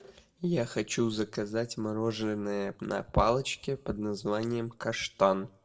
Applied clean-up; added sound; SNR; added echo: none; none; none; reverberation time 0.3 s.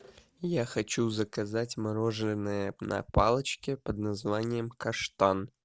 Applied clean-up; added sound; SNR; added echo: none; none; none; none.